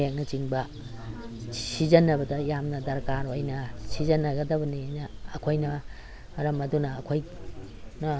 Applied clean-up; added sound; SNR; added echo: none; none; none; none.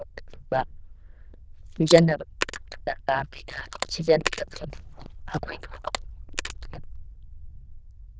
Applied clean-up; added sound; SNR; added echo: neural diffusion model UNIVERSE++.